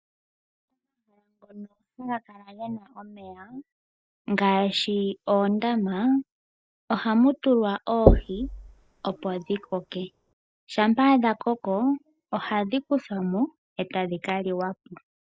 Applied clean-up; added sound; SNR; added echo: neural mask model DeepFilterNet 3.